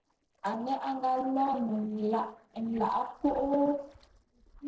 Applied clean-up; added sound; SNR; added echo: neural separator model SepFormer DNS4.